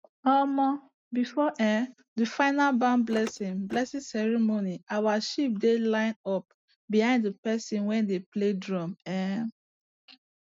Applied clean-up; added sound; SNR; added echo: neural mask model RNNoise.